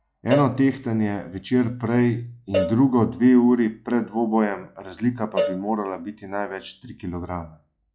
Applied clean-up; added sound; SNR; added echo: classical method log-MMSE.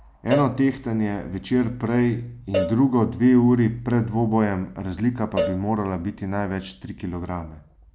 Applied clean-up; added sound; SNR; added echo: none; Cowbell; 10 dB; none.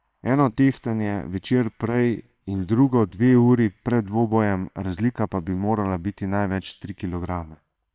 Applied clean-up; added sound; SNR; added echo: neural separator model SepFormer WHAM!.